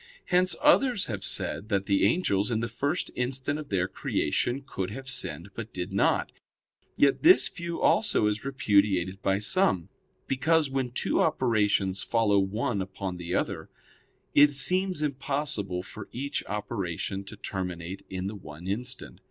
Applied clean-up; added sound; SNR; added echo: none; none; none; none.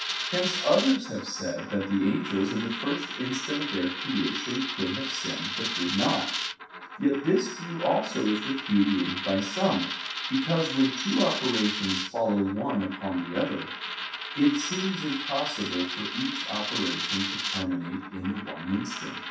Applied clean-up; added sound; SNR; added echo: none; Coin (dropping); 5 dB; reverberation time 0.6 s.